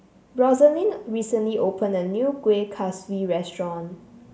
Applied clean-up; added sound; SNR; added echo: none; none; none; none.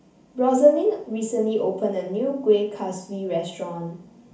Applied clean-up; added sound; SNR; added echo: none; none; none; reverberation time 0.4 s.